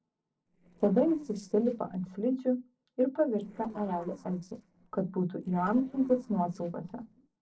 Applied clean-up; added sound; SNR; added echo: neural separator model SepFormer DNS4.